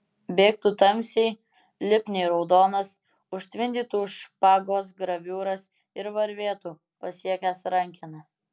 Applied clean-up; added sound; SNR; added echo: none; none; none; none.